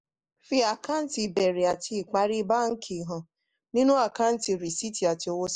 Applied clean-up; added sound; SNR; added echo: neural mask model Resemble Enhance denoiser.